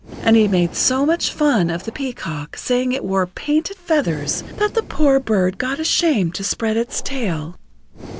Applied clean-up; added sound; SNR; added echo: none; Train + Breathing; 19 dB; none.